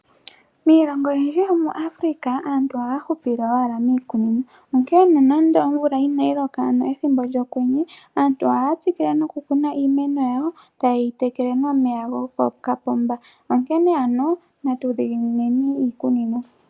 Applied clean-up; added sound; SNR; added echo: none; none; none; none.